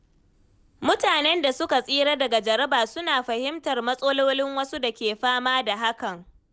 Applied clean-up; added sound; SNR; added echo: none; none; none; none.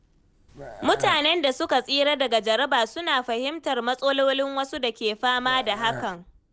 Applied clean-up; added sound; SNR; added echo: none; Burping, eructation; 13 dB; none.